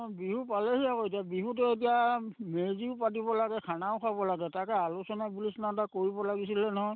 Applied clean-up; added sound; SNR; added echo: none; none; none; none.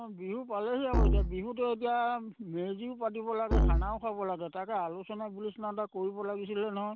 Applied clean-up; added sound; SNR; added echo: none; Musical instrument; -2 dB; none.